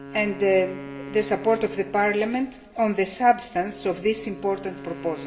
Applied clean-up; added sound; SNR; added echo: none; Wind instrument, woodwind instrument; 15 dB; reverberation time 2.5 s.